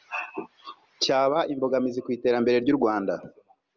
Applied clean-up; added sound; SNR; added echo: none; none; none; none.